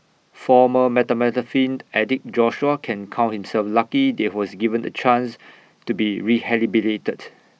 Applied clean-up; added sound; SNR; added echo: none; none; none; none.